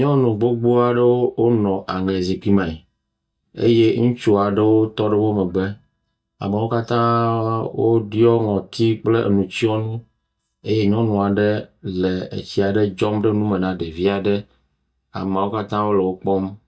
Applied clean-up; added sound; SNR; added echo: neural mask model DeepFilterNet 3.